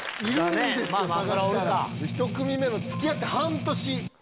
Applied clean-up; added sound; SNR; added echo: none; Strum; 5 dB; none.